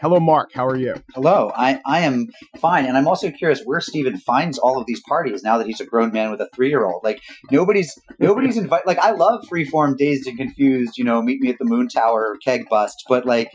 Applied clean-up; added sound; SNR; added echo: classical method Wiener filter.